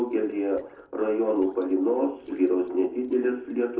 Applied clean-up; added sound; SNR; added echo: neural separator model SepFormer DNS4.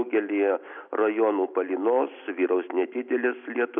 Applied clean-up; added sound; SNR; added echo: none; none; none; none.